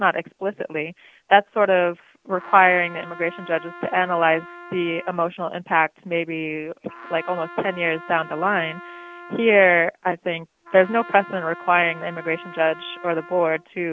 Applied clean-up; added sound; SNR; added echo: none; Trumpet; 18 dB; none.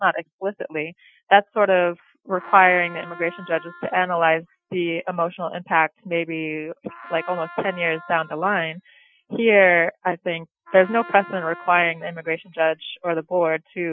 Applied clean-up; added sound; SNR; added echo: classical method Wiener filter.